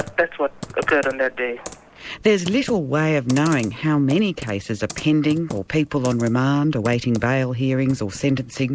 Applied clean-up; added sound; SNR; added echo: none; Computer keyboard; 18 dB; none.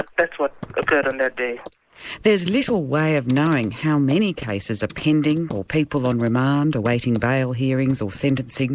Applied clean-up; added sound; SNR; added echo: neural mask model Resemble Enhance denoiser.